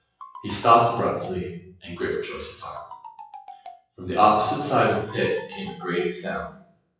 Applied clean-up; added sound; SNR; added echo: classical method WPE with log-MMSE.